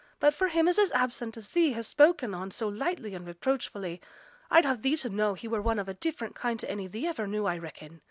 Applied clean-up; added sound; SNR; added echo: none; none; none; none.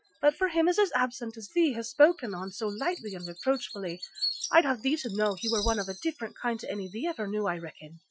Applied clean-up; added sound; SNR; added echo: classical method Wiener filter.